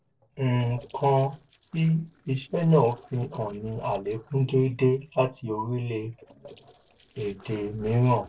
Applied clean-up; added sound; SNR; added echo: neural separator model SepFormer DNS4.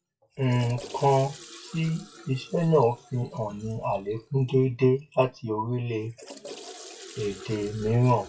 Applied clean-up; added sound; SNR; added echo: classical method WPE with log-MMSE.